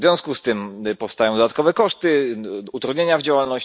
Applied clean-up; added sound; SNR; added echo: none; none; none; none.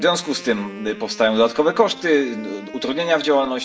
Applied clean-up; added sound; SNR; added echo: none; Wind instrument, woodwind instrument; 18 dB; reverberation time 0.5 s.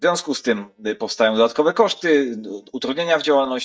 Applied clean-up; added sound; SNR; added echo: neural mask model DeepFilterNet 3.